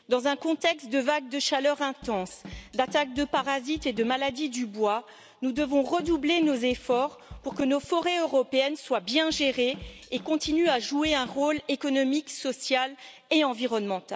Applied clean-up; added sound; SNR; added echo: none; Drum kit; 19 dB; none.